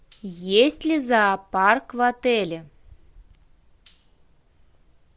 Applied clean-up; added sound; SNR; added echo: none; Tambourine; 19 dB; none.